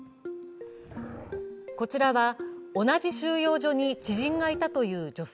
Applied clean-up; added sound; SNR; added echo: none; Dog; 18 dB; none.